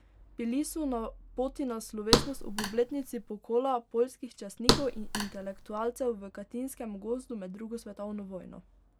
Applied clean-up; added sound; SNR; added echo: none; Thump, thud; -3 dB; none.